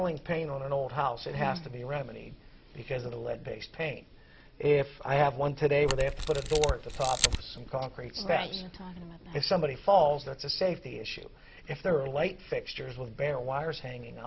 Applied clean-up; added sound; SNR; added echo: none; Camera; 1 dB; none.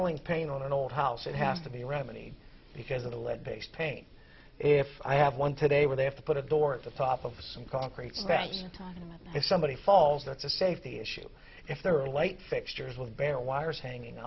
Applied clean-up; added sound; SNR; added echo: none; none; none; none.